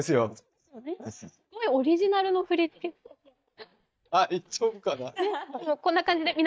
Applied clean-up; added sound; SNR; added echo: neural mask model DeepFilterNet 3.